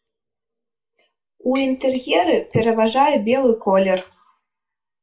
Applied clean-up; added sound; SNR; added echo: none; Dishes, pots, and pans; 13 dB; reverberation time 0.2 s.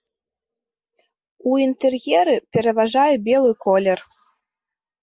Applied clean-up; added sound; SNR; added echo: none; none; none; none.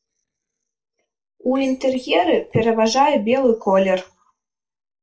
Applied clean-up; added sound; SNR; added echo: neural separator model SepFormer DNS4.